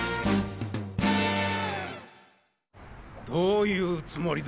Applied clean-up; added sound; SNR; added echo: none; none; none; none.